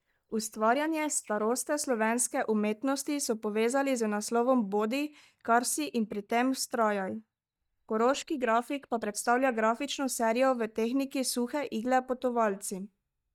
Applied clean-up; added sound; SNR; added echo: neural mask model DeepFilterNet 3.